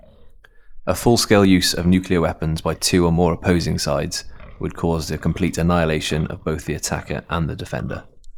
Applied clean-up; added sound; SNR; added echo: neural mask model Resemble Enhance denoiser.